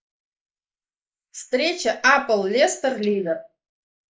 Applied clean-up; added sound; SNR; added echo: neural mask model Resemble Enhance denoiser.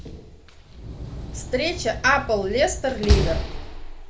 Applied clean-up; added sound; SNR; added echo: none; Slam; 2 dB; none.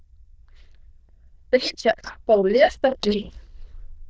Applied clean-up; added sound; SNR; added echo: neural diffusion model UNIVERSE++.